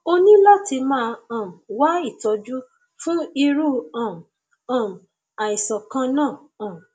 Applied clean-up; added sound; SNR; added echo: none; none; none; none.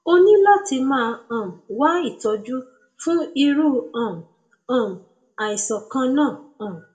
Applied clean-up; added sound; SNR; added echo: none; none; none; reverberation time 0.3 s.